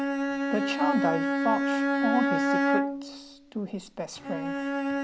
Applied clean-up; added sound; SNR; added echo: none; Bowed string instrument; -4 dB; none.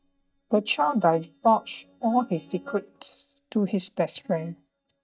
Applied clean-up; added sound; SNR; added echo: neural mask model DeepFilterNet 3.